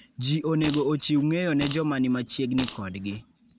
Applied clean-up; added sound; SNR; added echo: none; Fart; 13 dB; none.